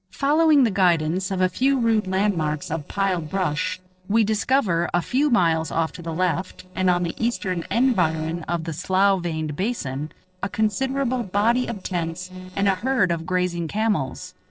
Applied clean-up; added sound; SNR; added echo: neural separator model SepFormer DNS4.